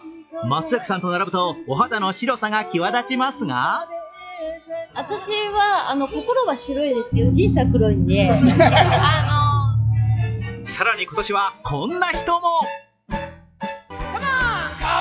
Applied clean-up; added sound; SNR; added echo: classical method log-MMSE.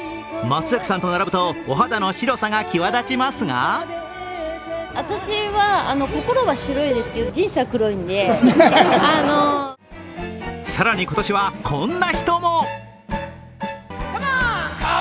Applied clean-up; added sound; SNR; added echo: none; none; none; none.